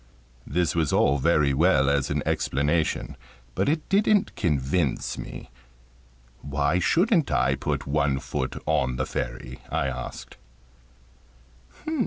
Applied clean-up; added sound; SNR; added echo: none; none; none; none.